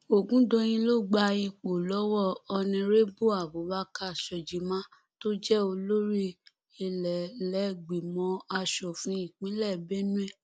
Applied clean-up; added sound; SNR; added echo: none; none; none; none.